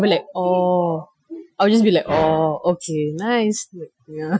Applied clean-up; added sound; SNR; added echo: classical method Wiener filter.